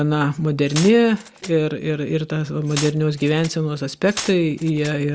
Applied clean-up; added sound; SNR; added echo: none; Glass; 14 dB; none.